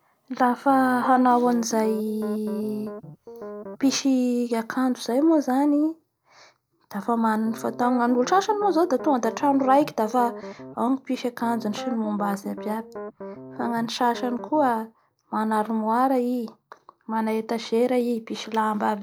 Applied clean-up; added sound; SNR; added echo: none; Piano; 14 dB; none.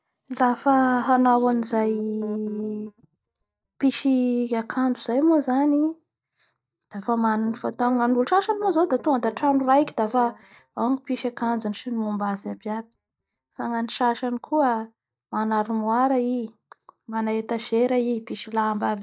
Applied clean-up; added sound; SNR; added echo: neural mask model DeepFilterNet 3.